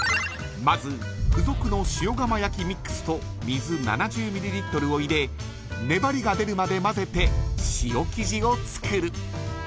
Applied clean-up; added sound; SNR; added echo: none; Boom; 5 dB; none.